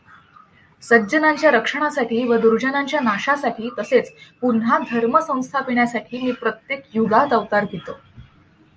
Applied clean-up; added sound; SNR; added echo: none; none; none; none.